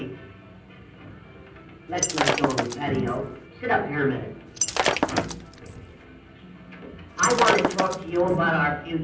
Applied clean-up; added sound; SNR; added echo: none; Shatter; 0 dB; reverberation time 0.6 s.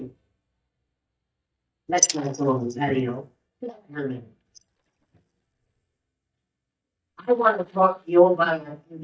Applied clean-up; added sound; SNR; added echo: neural mask model DeepFilterNet 3.